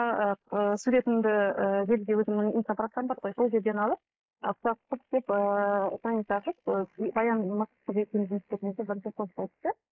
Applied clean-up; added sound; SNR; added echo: neural mask model Resemble Enhance denoiser.